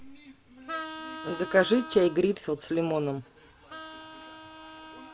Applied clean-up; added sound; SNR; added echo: none; Vehicle horn, car horn, honking; 13 dB; none.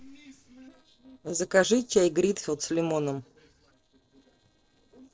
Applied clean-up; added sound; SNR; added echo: neural separator model SepFormer DNS4.